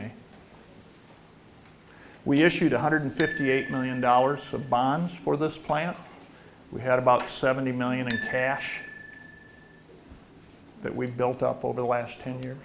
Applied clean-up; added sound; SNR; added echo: none; Bicycle bell; 16 dB; none.